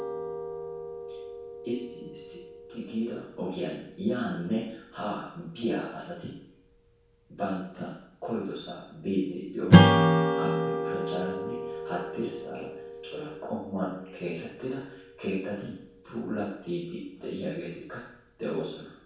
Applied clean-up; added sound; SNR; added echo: none; Strum; -5 dB; reverberation time 0.7 s.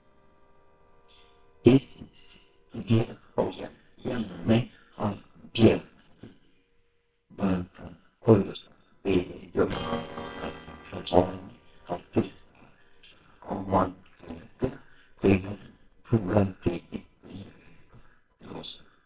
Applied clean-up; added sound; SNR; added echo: neural separator model SepFormer WHAMR!.